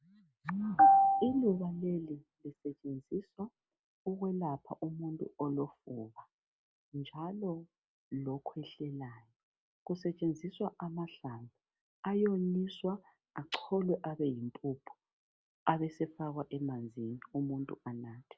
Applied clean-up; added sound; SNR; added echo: none; none; none; none.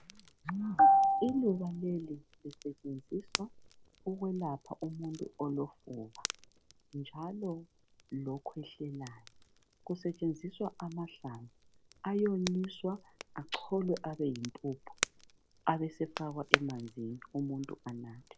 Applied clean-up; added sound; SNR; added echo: none; Crackle; 9 dB; none.